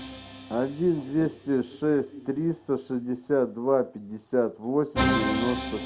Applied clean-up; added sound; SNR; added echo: none; Musical instrument; 6 dB; none.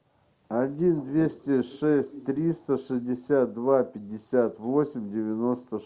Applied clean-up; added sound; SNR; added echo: none; none; none; none.